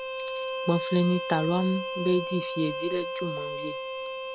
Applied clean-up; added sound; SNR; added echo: none; Bowed string instrument; 4 dB; none.